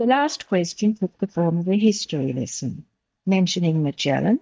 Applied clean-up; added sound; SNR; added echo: neural mask model DeepFilterNet 3.